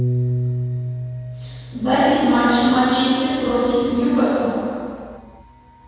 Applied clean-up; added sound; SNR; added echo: none; Piano; 8 dB; reverberation time 2.1 s.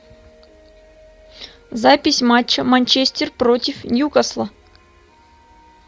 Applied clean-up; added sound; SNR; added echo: none; none; none; none.